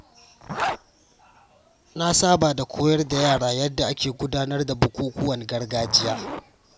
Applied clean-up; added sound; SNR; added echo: none; Zipper (clothing); 12 dB; none.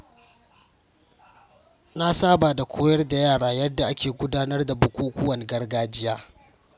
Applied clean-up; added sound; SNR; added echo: none; none; none; none.